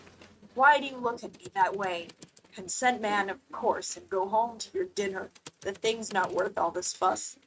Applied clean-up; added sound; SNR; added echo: neural mask model RNNoise.